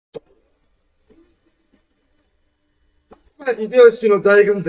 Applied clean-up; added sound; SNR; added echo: neural mask model DeepFilterNet 3.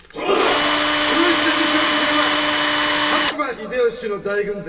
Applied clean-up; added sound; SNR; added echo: none; Tools; -4 dB; reverberation time 2.3 s.